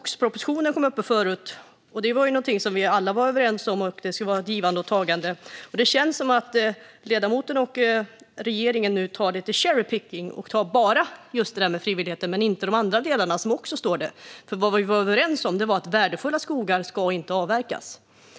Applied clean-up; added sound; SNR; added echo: none; none; none; none.